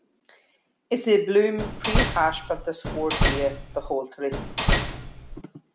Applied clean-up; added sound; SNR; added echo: none; Slam; -1 dB; none.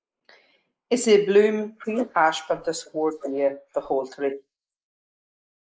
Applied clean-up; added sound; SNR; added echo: neural mask model Resemble Enhance denoiser.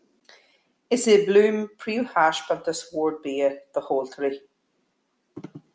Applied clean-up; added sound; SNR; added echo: none; none; none; none.